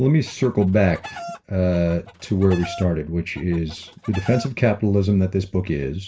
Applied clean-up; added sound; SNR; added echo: none; Chicken, rooster; 18 dB; reverberation time 0.2 s.